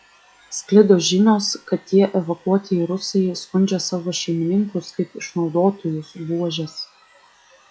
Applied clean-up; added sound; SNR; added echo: classical method log-MMSE.